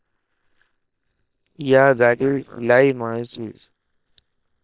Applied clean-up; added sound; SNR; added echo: neural separator model SepFormer WHAM!.